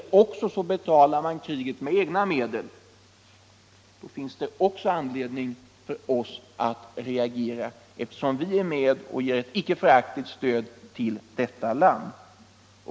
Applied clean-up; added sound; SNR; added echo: none; none; none; none.